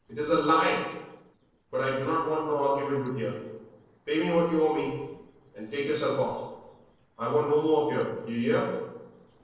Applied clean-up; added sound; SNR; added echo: neural separator model SepFormer DNS4.